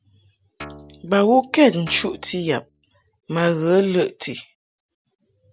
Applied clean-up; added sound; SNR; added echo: none; Guitar; 19 dB; none.